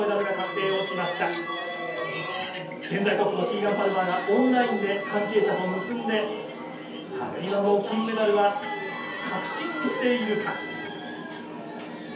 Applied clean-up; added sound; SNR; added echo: none; Electric guitar; 12 dB; reverberation time 0.5 s.